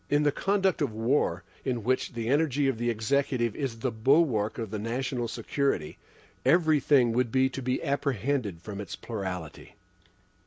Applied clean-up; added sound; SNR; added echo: none; none; none; none.